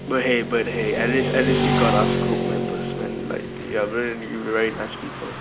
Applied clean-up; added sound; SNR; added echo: none; Motorcycle / Traffic noise, roadway noise; 1 dB; none.